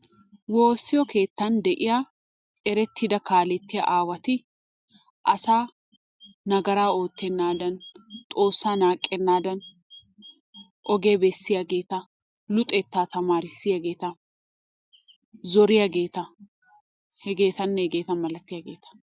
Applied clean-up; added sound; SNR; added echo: none; none; none; none.